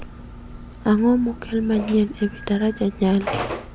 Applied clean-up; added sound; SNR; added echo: none; Telephone; 11 dB; none.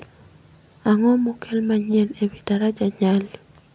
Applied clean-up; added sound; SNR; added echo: none; none; none; none.